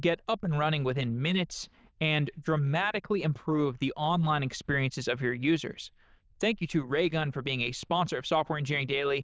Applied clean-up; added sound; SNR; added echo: neural diffusion model UNIVERSE++.